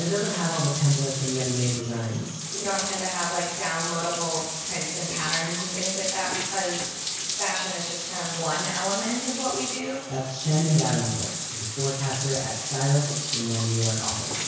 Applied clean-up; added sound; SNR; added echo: none; Bathtub (filling or washing); 3 dB; reverberation time 1.1 s.